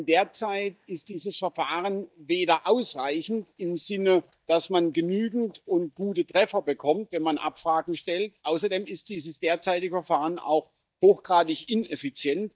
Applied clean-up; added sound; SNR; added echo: neural mask model DeepFilterNet 3.